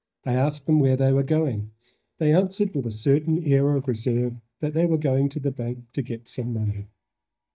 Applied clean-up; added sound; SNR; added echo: neural mask model DeepFilterNet 3.